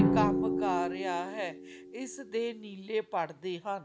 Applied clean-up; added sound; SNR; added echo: none; Drum; -2 dB; none.